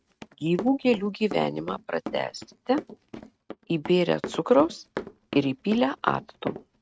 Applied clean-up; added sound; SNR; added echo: neural mask model RNNoise.